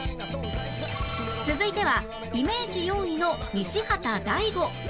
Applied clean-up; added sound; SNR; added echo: none; Wind instrument, woodwind instrument + Bowed string instrument; 15 dB; none.